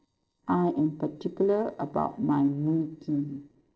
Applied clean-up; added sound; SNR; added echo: neural separator model SepFormer DNS4.